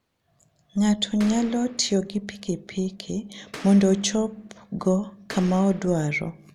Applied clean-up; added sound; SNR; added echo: none; Boom; 18 dB; none.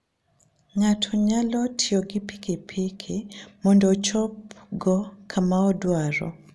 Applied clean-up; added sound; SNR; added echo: none; none; none; none.